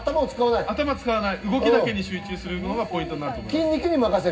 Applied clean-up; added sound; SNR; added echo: none; none; none; reverberation time 0.4 s.